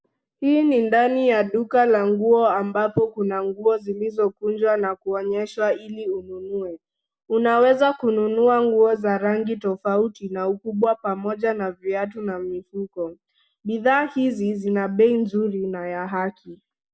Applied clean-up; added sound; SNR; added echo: none; none; none; none.